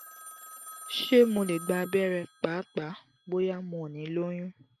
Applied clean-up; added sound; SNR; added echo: none; Telephone; 18 dB; none.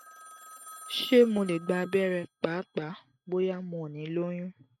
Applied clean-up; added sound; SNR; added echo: neural mask model RNNoise.